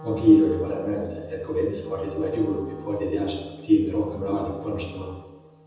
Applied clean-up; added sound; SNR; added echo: none; Wind instrument, woodwind instrument; 19 dB; reverberation time 1.1 s.